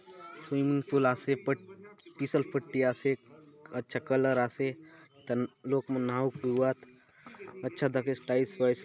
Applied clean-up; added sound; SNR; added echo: none; none; none; none.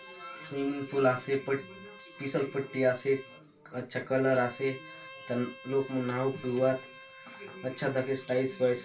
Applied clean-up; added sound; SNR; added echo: none; Bowed string instrument; 19 dB; reverberation time 0.2 s.